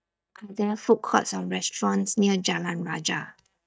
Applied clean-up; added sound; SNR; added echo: neural mask model DeepFilterNet 3.